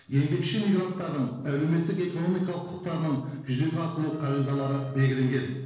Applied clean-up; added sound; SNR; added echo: neural separator model SepFormer DNS4.